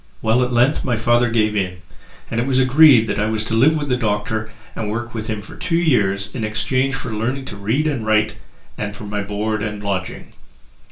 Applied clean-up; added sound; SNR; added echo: none; none; none; reverberation time 0.3 s.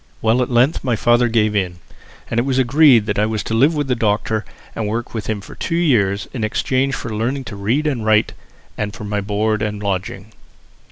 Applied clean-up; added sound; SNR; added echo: none; none; none; none.